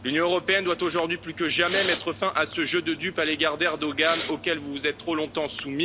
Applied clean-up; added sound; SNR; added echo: none; Respiratory sounds; 13 dB; none.